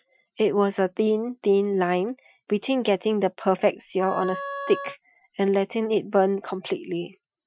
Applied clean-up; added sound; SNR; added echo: classical method Wiener filter.